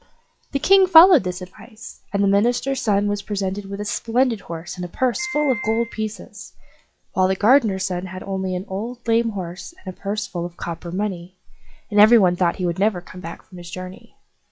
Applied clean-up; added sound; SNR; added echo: classical method log-MMSE.